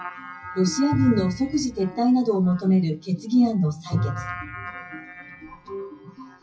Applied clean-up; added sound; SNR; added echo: classical method WPE with log-MMSE.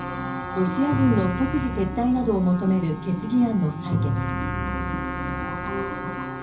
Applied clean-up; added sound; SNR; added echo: none; Trumpet; 10 dB; reverberation time 0.5 s.